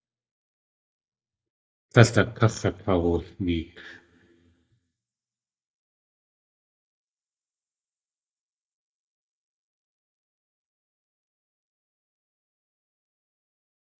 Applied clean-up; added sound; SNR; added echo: neural mask model DeepFilterNet 3.